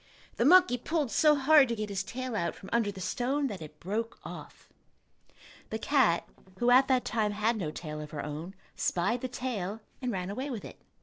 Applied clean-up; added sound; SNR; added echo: neural separator model SepFormer DNS4.